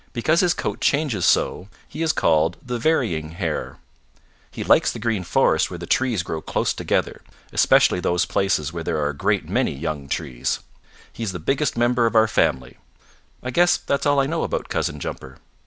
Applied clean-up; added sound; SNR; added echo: none; none; none; none.